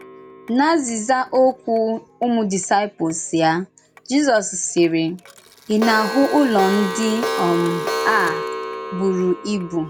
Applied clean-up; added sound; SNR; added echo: none; Clock; 9 dB; none.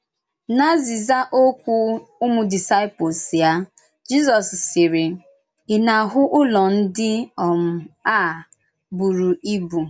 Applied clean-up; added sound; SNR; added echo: none; none; none; none.